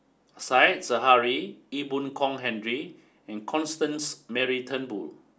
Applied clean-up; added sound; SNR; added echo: none; none; none; none.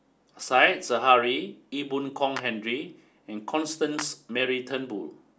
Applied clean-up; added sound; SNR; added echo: none; Clapping; 18 dB; none.